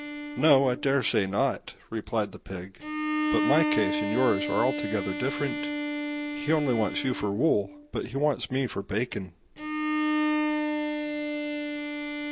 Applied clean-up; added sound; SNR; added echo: none; Bowed string instrument; 2 dB; none.